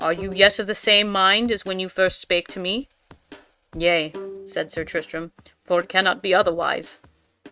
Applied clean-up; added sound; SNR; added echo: neural mask model RNNoise.